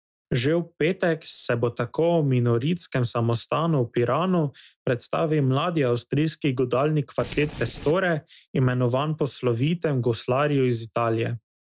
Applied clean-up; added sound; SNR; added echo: neural separator model SepFormer DNS4.